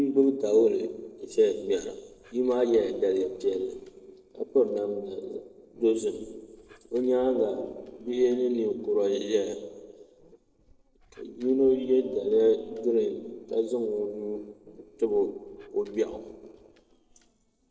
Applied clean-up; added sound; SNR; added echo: neural separator model SepFormer DNS4.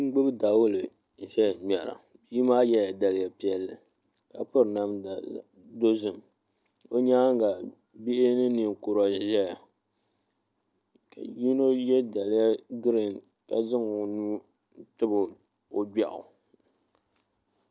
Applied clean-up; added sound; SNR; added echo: none; none; none; none.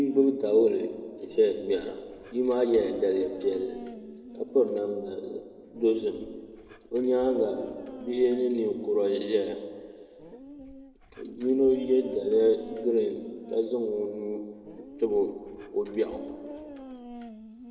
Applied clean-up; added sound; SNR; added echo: none; Dog; 17 dB; reverberation time 2.1 s.